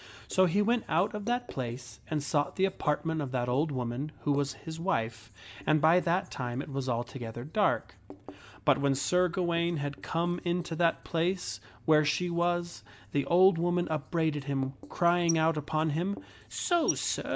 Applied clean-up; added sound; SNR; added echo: none; Writing; 19 dB; none.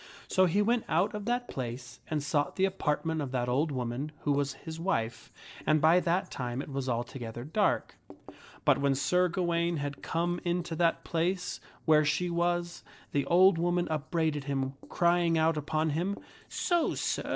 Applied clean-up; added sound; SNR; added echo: neural separator model SepFormer DNS4.